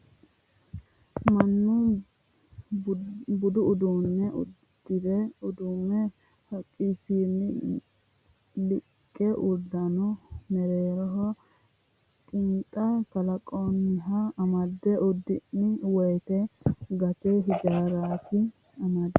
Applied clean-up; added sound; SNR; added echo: none; none; none; none.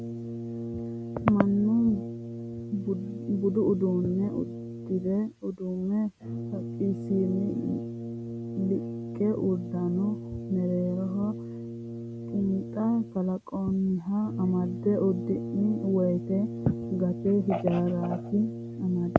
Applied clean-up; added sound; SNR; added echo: none; Brass instrument; 8 dB; none.